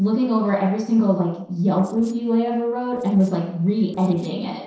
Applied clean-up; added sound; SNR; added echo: neural separator model SepFormer DNS4.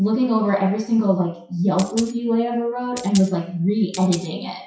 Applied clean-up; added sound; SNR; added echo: classical method WPE with log-MMSE.